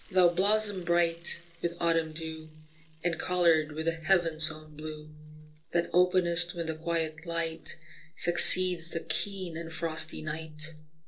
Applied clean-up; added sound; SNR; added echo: neural separator model SepFormer DNS4.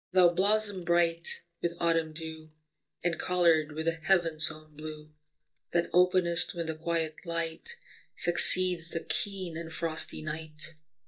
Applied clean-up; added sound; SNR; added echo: neural mask model DeepFilterNet 3.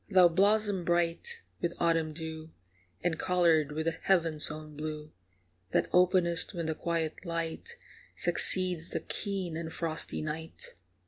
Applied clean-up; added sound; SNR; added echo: none; none; none; none.